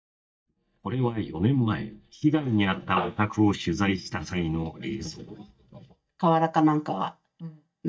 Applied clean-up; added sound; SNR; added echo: neural mask model DeepFilterNet 3.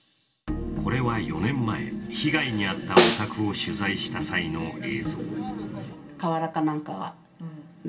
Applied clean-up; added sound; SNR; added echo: none; Snare drum; -4 dB; reverberation time 0.2 s.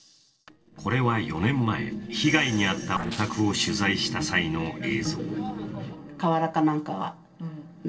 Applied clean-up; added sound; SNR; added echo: neural separator model SepFormer DNS4.